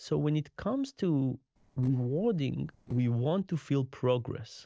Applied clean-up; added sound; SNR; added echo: neural separator model SepFormer DNS4.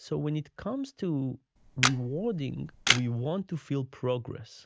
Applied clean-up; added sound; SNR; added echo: none; Camera; -1 dB; none.